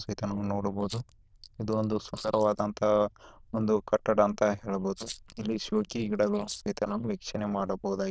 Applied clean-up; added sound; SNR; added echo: neural diffusion model UNIVERSE++.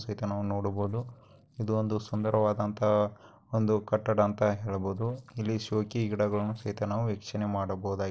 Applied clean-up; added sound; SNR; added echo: neural separator model SepFormer DNS4.